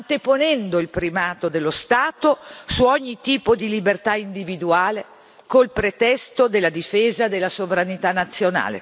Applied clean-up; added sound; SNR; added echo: none; none; none; none.